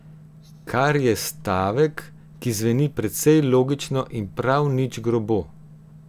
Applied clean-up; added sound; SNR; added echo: none; none; none; none.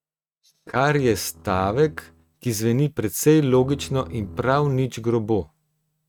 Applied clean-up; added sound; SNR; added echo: neural mask model RNNoise.